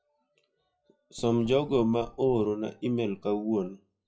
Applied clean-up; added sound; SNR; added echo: classical method WPE with log-MMSE.